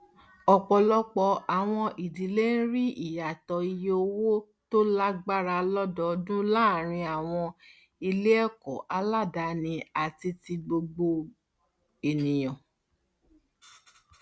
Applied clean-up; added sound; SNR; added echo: none; none; none; none.